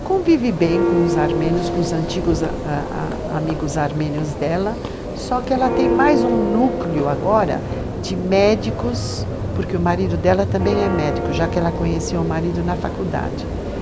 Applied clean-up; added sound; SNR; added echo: none; Church bell; 2 dB; none.